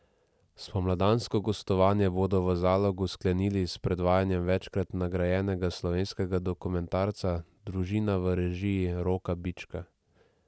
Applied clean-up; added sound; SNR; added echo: none; none; none; none.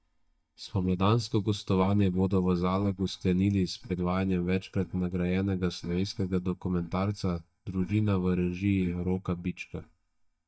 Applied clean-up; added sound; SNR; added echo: neural mask model DeepFilterNet 3.